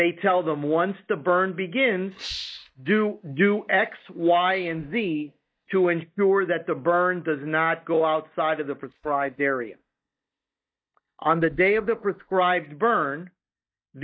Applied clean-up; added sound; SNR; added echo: neural mask model DeepFilterNet 3.